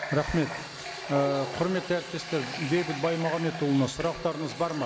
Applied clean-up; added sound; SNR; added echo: none; Water tap, faucet; 9 dB; none.